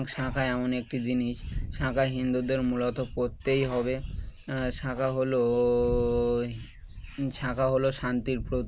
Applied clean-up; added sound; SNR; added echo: none; Wind; 11 dB; none.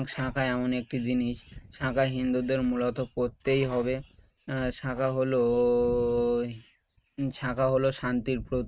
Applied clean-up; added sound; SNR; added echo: neural mask model RNNoise.